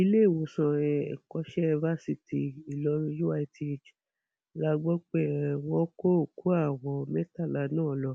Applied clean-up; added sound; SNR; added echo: none; none; none; none.